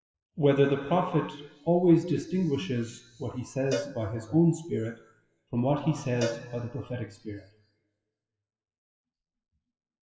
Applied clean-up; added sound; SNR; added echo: classical method WPE with log-MMSE.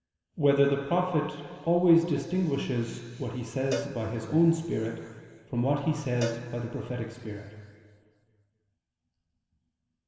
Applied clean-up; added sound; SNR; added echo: none; Cowbell; 12 dB; reverberation time 2.2 s.